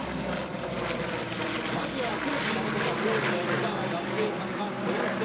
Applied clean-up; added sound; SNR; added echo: none; Aircraft; -4 dB; reverberation time 0.2 s.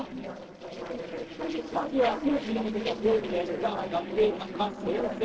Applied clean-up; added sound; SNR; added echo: neural separator model SepFormer DNS4.